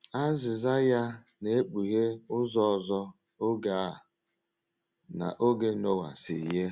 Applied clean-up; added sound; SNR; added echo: none; none; none; none.